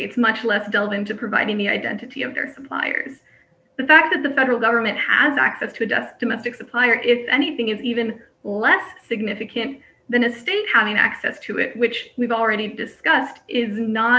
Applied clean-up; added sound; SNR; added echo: none; none; none; none.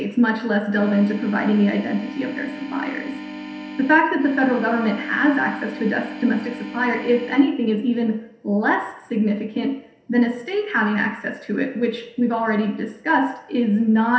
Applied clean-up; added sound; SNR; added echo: none; Organ; 12 dB; reverberation time 0.7 s.